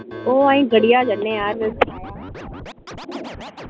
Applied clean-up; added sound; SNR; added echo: none; Scratching (performance technique); 15 dB; none.